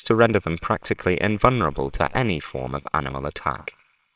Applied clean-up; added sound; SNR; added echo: neural separator model SepFormer WHAMR!.